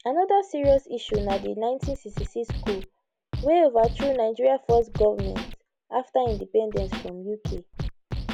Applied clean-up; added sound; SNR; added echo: none; Scratching (performance technique); 9 dB; none.